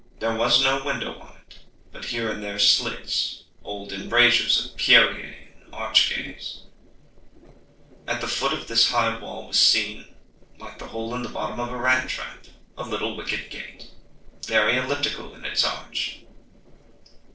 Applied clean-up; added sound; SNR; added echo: neural separator model SepFormer DNS4.